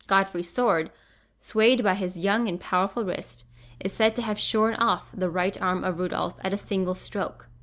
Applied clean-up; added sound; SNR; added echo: none; none; none; none.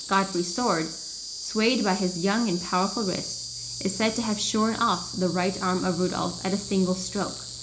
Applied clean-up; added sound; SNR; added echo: none; Insect; 9 dB; reverberation time 0.4 s.